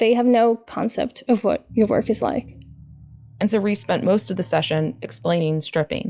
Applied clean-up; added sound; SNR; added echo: classical method log-MMSE.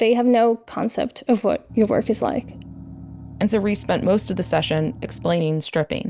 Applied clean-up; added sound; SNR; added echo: none; Engine; 16 dB; none.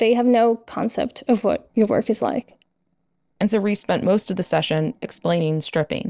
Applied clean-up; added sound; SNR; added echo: neural separator model SepFormer DNS4.